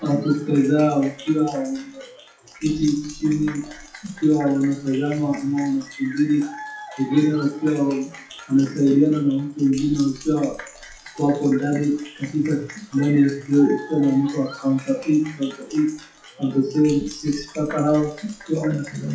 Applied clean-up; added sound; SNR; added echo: classical method WPE with log-MMSE.